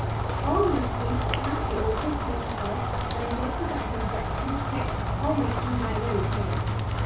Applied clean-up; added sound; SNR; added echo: none; Rain; -4 dB; reverberation time 0.4 s.